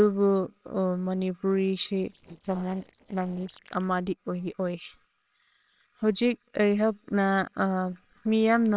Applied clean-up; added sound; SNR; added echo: neural separator model SepFormer WHAMR!.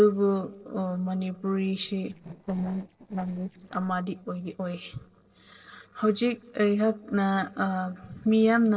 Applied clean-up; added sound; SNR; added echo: neural separator model SepFormer DNS4.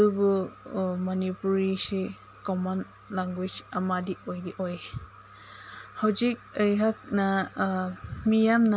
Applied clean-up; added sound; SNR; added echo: none; none; none; none.